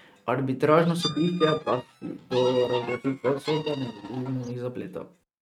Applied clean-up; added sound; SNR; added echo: neural mask model RNNoise.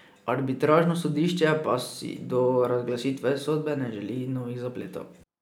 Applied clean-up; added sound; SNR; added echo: none; none; none; none.